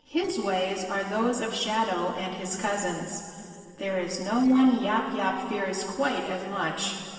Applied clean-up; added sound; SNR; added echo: neural separator model SepFormer DNS4.